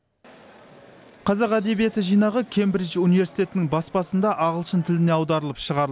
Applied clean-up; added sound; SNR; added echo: none; none; none; none.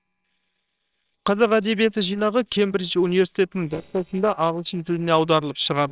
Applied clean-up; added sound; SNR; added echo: neural separator model SepFormer WHAMR!.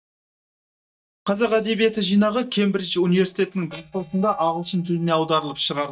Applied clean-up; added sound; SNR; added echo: neural mask model DeepFilterNet 3.